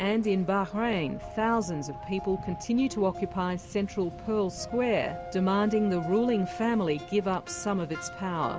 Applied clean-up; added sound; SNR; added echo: none; Waves, surf; 19 dB; none.